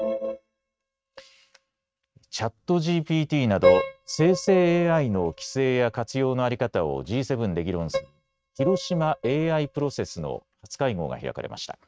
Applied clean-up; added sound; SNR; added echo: neural mask model RNNoise.